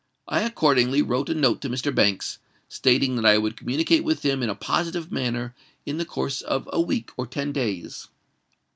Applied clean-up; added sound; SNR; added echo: none; none; none; none.